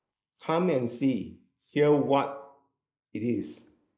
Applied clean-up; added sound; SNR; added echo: neural mask model Resemble Enhance denoiser.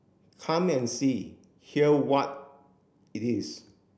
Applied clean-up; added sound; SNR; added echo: none; none; none; none.